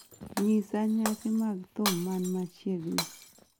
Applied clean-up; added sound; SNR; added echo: none; Shatter; 9 dB; none.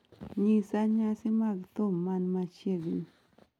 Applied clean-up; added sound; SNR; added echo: none; none; none; none.